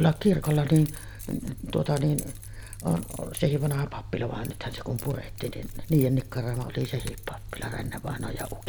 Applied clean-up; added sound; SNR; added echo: none; Keys jangling; 12 dB; none.